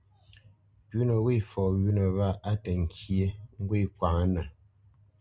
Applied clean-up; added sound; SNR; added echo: none; none; none; none.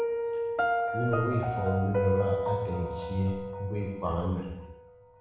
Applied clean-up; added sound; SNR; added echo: none; Piano; 1 dB; reverberation time 0.9 s.